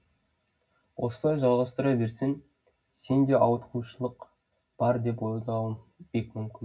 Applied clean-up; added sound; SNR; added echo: none; none; none; reverberation time 0.4 s.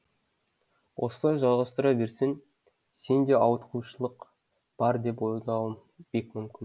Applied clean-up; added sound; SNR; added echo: none; none; none; none.